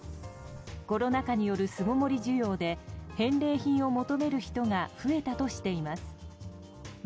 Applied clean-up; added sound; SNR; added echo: none; none; none; none.